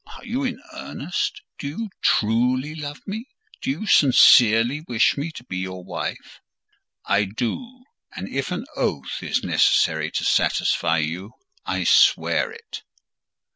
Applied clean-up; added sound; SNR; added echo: none; none; none; none.